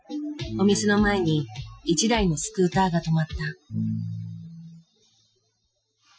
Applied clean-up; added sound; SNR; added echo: classical method Wiener filter.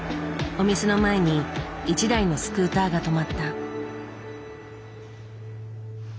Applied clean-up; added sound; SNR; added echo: none; none; none; none.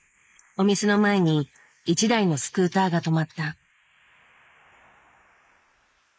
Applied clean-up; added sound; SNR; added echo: neural mask model Resemble Enhance denoiser.